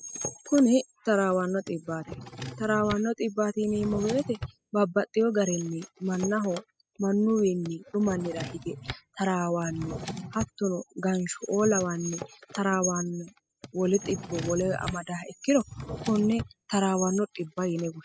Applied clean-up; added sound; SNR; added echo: classical method spectral subtraction.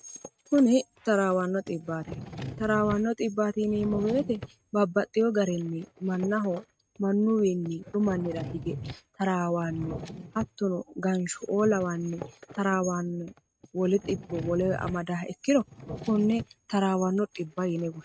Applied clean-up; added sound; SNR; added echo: neural mask model RNNoise.